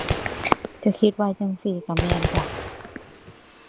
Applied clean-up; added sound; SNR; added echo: none; Gunshot, gunfire; 4 dB; none.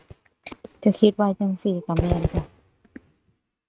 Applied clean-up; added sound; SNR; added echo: neural mask model RNNoise.